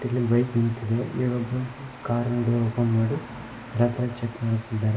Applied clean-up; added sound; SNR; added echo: none; Water; 17 dB; reverberation time 1.3 s.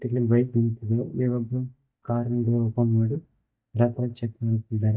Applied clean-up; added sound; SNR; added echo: neural mask model DeepFilterNet 3.